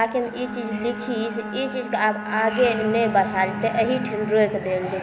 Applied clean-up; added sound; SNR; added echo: none; Bowed string instrument; 9 dB; none.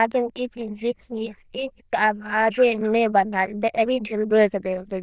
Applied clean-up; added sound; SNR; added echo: neural diffusion model UNIVERSE++.